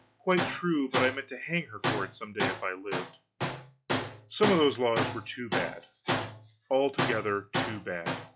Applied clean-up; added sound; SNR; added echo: classical method log-MMSE.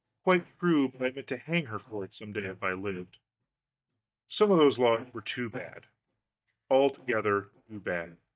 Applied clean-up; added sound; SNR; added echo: neural mask model DeepFilterNet 3.